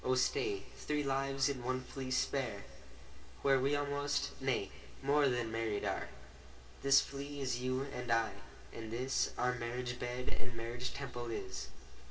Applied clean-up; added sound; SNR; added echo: none; none; none; reverberation time 2.4 s.